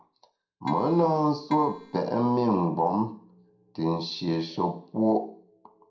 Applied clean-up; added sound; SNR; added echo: neural separator model SepFormer DNS4.